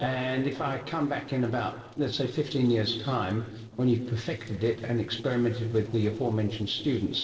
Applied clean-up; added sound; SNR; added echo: neural separator model SepFormer DNS4.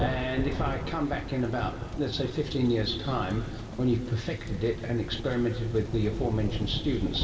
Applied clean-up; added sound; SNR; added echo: none; Thunder; 6 dB; reverberation time 2.4 s.